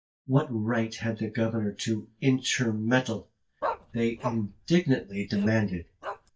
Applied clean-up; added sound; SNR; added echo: neural mask model DeepFilterNet 3.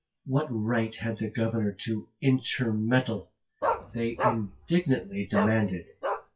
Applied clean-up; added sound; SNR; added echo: classical method WPE with log-MMSE.